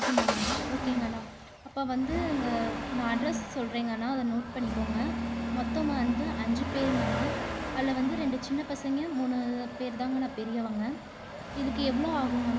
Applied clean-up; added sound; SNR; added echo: none; Engine starting / Accelerating, revving, vroom / Motor vehicle (road); 2 dB; none.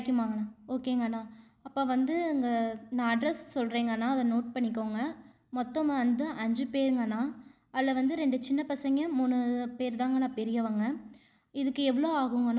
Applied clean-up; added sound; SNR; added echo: none; none; none; none.